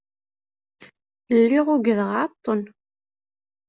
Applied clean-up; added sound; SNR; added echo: none; none; none; none.